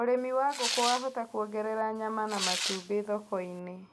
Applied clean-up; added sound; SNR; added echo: none; Tearing; 6 dB; none.